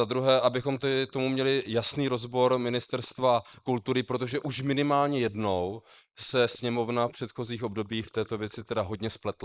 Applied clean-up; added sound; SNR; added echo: neural mask model Resemble Enhance denoiser.